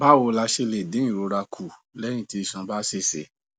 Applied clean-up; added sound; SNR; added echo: none; none; none; none.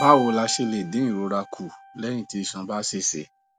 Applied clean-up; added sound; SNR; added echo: none; Keyboard (musical); 14 dB; none.